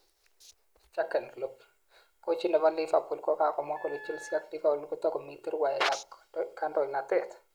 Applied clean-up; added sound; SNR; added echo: none; Wind instrument, woodwind instrument; 16 dB; none.